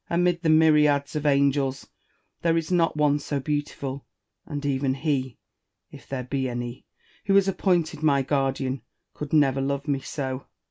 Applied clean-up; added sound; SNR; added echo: none; none; none; none.